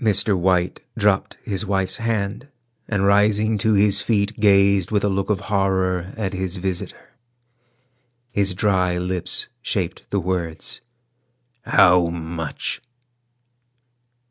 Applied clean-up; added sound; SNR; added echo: none; none; none; none.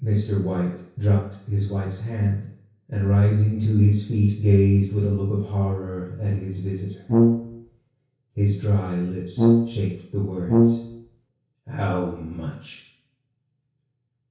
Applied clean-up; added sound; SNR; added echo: none; Brass instrument; -3 dB; reverberation time 0.6 s.